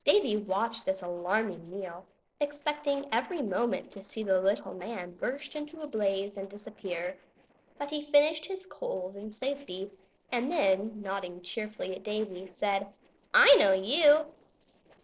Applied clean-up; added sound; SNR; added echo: neural separator model SepFormer DNS4.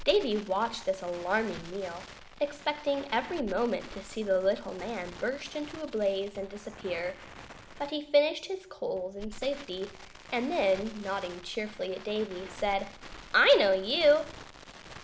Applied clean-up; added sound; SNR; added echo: none; Crackle; 16 dB; none.